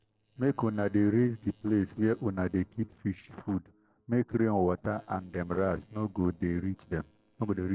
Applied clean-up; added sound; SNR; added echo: neural separator model SepFormer DNS4.